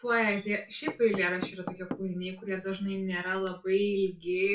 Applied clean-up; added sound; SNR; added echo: none; Knock / Wood; 14 dB; reverberation time 0.3 s.